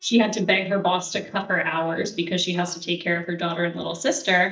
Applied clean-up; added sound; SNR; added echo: neural mask model DeepFilterNet 3.